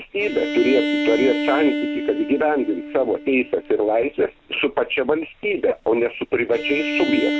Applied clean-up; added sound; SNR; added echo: none; Bowed string instrument; 6 dB; none.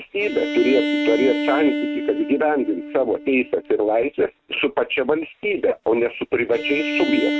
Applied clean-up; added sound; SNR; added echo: neural mask model RNNoise.